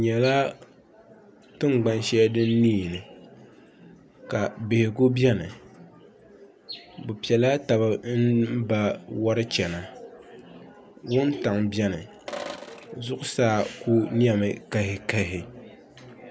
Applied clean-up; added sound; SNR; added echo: none; Sink (filling or washing); 13 dB; none.